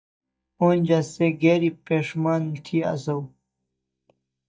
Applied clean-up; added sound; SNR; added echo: neural mask model DeepFilterNet 3.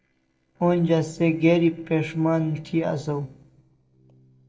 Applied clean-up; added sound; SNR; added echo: neural separator model SepFormer DNS4.